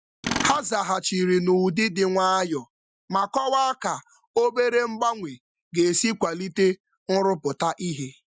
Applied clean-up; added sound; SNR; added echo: classical method Wiener filter.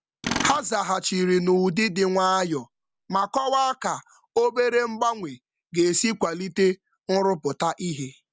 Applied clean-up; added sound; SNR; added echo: none; Tools; 11 dB; none.